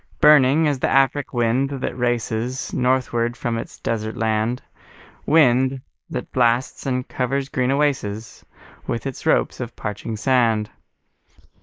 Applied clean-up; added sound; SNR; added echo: neural mask model Resemble Enhance denoiser.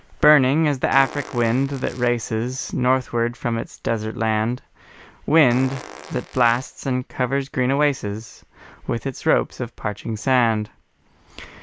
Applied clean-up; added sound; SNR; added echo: none; Fart; 17 dB; none.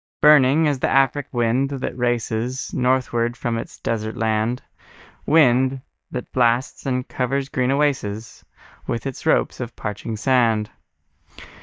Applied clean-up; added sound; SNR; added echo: neural mask model DeepFilterNet 3.